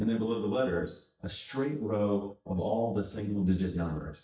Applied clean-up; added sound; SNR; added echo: neural mask model DeepFilterNet 3.